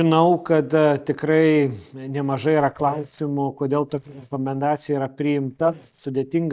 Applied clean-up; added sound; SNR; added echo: neural mask model DeepFilterNet 3.